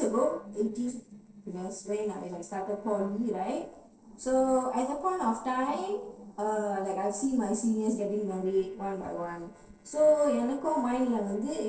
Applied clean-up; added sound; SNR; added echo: neural separator model SepFormer DNS4.